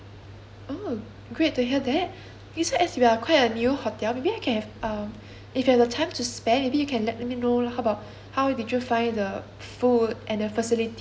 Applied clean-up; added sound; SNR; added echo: none; none; none; none.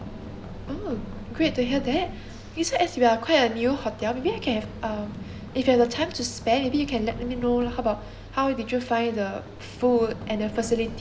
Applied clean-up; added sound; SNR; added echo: none; Run; 13 dB; none.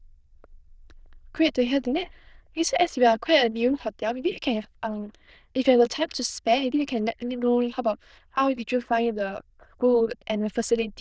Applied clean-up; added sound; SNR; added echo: neural diffusion model UNIVERSE++.